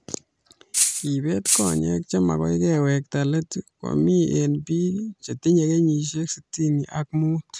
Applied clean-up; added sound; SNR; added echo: none; Rattle (instrument); -4 dB; none.